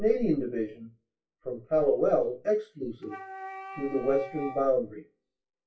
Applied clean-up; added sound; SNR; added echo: classical method WPE with log-MMSE.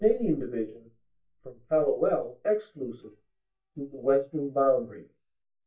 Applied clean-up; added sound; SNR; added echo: neural mask model DeepFilterNet 3.